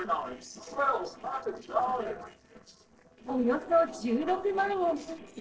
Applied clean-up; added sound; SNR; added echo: neural separator model SepFormer DNS4.